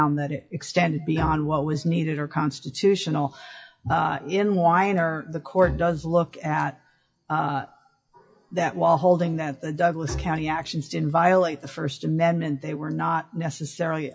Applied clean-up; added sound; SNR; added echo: classical method WPE with log-MMSE.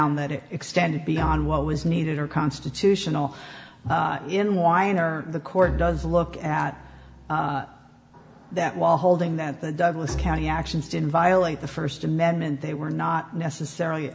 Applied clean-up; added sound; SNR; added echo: none; Bowed string instrument; 13 dB; reverberation time 1.2 s.